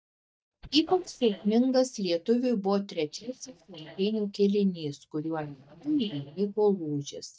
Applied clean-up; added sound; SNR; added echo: neural mask model DeepFilterNet 3.